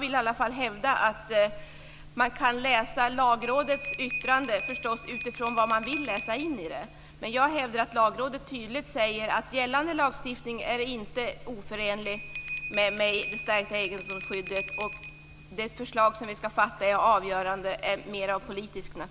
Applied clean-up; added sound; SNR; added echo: none; Bell; 13 dB; none.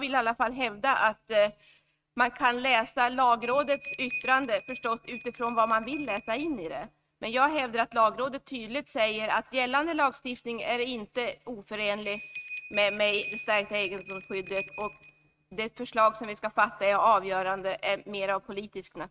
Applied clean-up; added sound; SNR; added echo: neural mask model RNNoise.